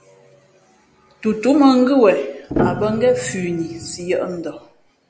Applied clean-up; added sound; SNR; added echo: none; Piano; 8 dB; none.